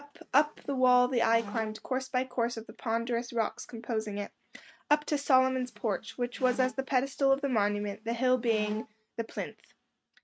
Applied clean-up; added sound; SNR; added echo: neural mask model RNNoise.